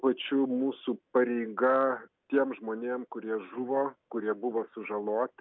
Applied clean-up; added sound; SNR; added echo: none; none; none; none.